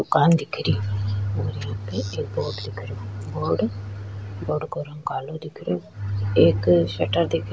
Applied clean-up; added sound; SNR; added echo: none; none; none; none.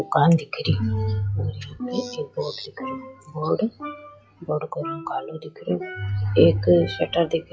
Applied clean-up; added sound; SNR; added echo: classical method log-MMSE.